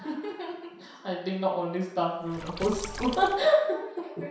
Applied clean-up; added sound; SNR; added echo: none; Water / Splash, splatter; 11 dB; reverberation time 0.7 s.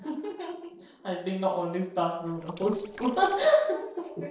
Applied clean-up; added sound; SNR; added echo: neural separator model SepFormer DNS4.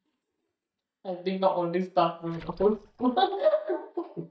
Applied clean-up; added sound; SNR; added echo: neural mask model DeepFilterNet 3.